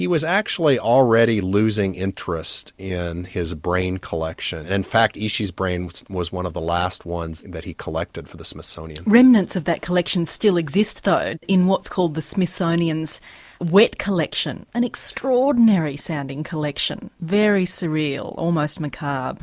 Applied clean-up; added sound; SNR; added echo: none; none; none; none.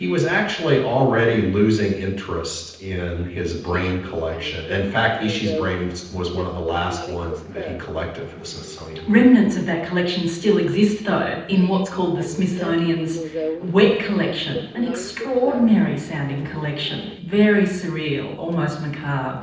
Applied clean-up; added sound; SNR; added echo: neural separator model SepFormer DNS4.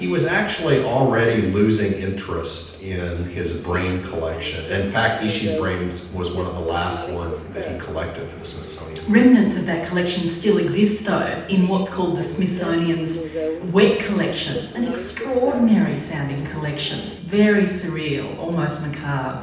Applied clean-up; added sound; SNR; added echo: none; Subway, metro, underground; 13 dB; reverberation time 0.9 s.